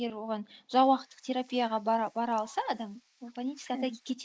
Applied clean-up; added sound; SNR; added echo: neural mask model Resemble Enhance denoiser.